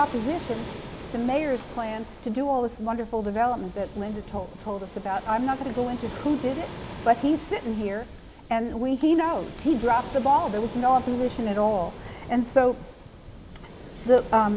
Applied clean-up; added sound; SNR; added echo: none; Waves, surf; 14 dB; none.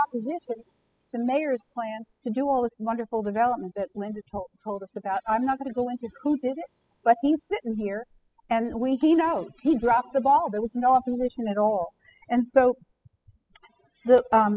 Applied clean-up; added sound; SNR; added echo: classical method spectral subtraction.